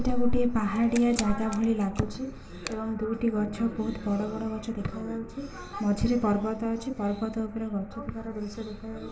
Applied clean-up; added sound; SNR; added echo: none; Camera; 17 dB; reverberation time 1.4 s.